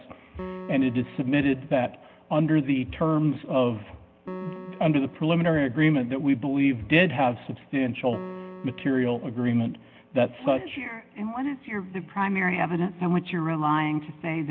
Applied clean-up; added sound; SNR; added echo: none; Piano; 19 dB; none.